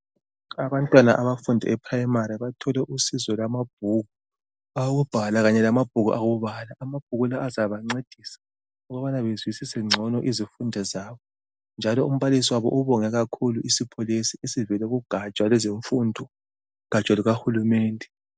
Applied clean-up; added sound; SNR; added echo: none; none; none; none.